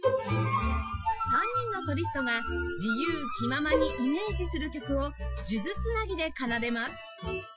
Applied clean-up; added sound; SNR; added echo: classical method Wiener filter.